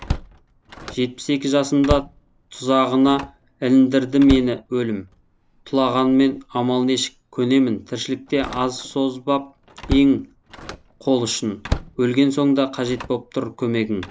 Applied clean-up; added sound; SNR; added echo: none; Slam; 13 dB; none.